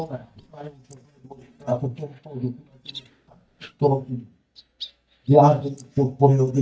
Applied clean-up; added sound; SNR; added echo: neural mask model DeepFilterNet 3.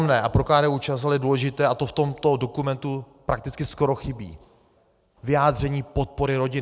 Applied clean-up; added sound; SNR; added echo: none; none; none; none.